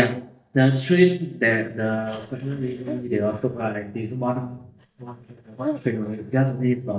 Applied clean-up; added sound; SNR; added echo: neural mask model DeepFilterNet 3.